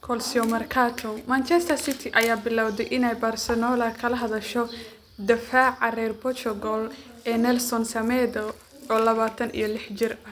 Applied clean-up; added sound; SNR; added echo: none; none; none; none.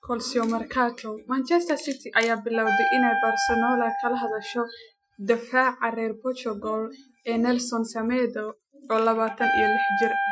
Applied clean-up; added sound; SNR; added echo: classical method Wiener filter.